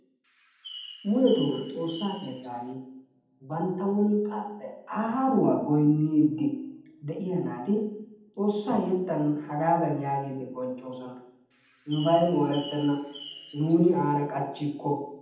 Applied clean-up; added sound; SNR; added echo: none; Bird; 16 dB; reverberation time 0.8 s.